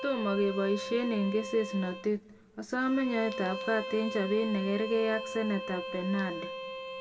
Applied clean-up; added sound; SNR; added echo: none; Bowed string instrument; 8 dB; reverberation time 2.0 s.